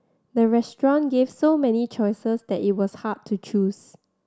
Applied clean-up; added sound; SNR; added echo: none; none; none; none.